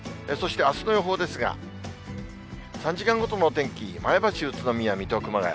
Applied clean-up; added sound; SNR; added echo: none; none; none; none.